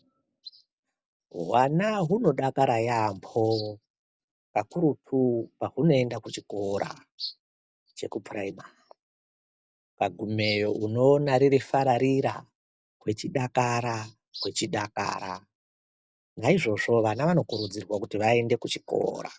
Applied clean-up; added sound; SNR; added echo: none; none; none; none.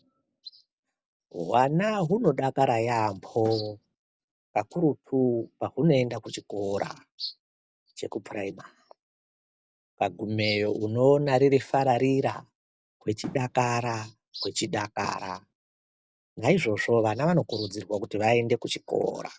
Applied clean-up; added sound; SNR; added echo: none; Thump, thud; 19 dB; none.